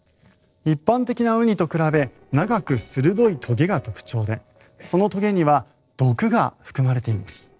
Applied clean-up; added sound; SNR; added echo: neural separator model SepFormer DNS4.